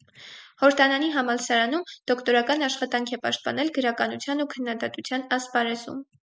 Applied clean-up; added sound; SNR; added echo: none; none; none; none.